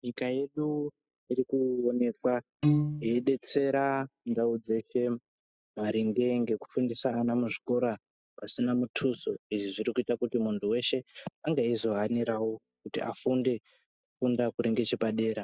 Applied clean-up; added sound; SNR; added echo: classical method spectral subtraction.